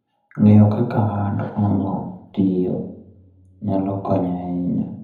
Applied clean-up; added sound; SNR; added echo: none; none; none; reverberation time 0.8 s.